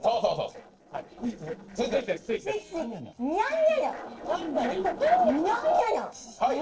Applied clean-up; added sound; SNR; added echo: neural separator model SepFormer DNS4.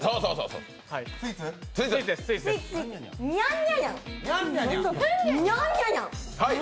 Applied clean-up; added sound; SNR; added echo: none; none; none; none.